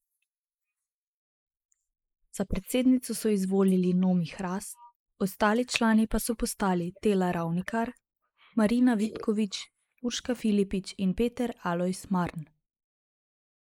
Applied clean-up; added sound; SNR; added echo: neural mask model Resemble Enhance denoiser.